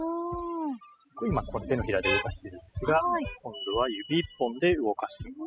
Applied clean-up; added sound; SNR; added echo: classical method spectral subtraction.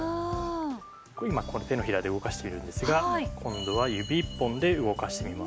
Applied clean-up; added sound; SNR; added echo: none; none; none; none.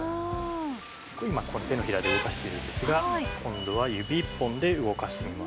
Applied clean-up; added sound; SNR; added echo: none; Rain; 9 dB; none.